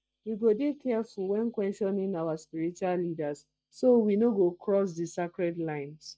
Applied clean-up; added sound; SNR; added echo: neural mask model DeepFilterNet 3.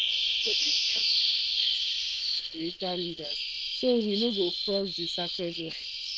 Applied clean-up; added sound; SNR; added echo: neural diffusion model UNIVERSE++.